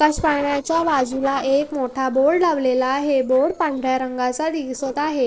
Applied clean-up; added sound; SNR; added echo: neural separator model SepFormer DNS4.